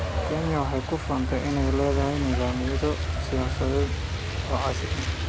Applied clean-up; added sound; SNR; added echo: none; Truck; -1 dB; none.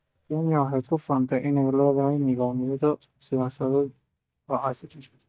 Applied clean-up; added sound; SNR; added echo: neural mask model DeepFilterNet 3.